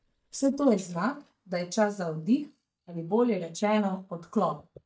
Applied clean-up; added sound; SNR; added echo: neural mask model DeepFilterNet 3.